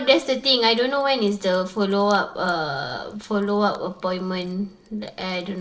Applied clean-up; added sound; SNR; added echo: neural separator model SepFormer DNS4.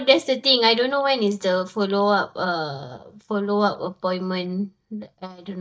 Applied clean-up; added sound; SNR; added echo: neural mask model DeepFilterNet 3.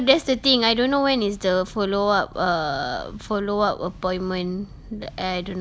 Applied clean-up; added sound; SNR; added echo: none; none; none; none.